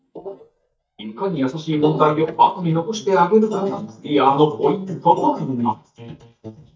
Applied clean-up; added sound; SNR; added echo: neural mask model DeepFilterNet 3.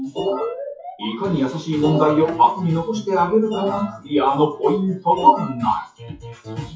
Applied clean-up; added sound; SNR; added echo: classical method WPE with log-MMSE.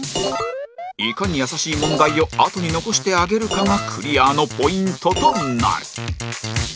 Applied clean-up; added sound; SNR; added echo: none; none; none; none.